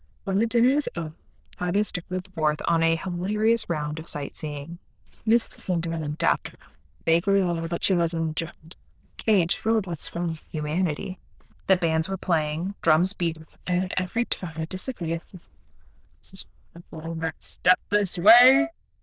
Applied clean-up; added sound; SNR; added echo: neural diffusion model UNIVERSE++.